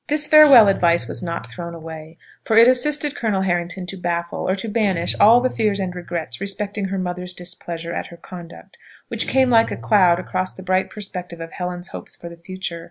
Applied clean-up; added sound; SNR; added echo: none; Guitar; 18 dB; none.